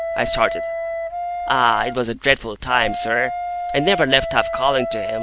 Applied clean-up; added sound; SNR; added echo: none; Wind instrument, woodwind instrument; 5 dB; none.